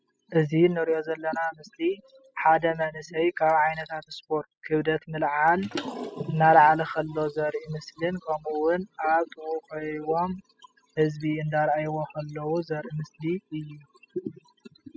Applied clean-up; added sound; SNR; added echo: classical method spectral subtraction.